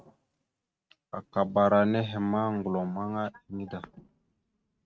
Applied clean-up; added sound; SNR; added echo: neural mask model RNNoise.